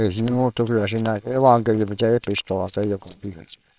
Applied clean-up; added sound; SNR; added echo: neural separator model SepFormer WHAMR!.